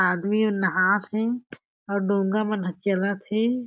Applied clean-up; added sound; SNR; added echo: none; none; none; none.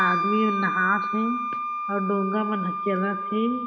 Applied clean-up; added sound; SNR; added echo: none; Wind instrument, woodwind instrument; 2 dB; reverberation time 1.3 s.